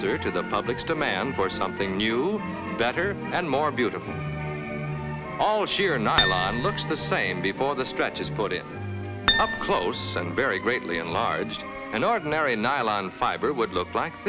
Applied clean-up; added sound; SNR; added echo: none; Acoustic guitar; -4 dB; none.